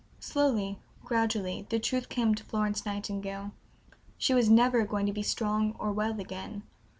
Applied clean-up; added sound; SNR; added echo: none; none; none; none.